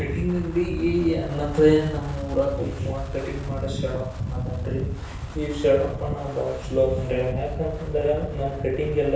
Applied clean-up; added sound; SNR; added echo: none; Wind; 6 dB; reverberation time 0.7 s.